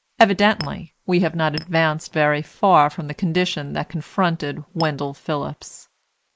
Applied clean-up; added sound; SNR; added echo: neural mask model Resemble Enhance denoiser.